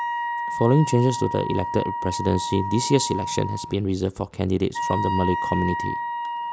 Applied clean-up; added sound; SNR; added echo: none; Wind instrument, woodwind instrument; 5 dB; none.